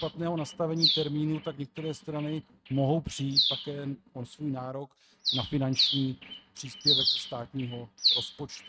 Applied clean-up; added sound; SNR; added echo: neural mask model RNNoise.